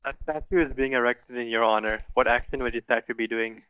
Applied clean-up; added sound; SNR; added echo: neural mask model DeepFilterNet 3.